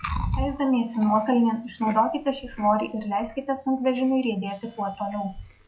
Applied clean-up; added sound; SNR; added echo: classical method log-MMSE.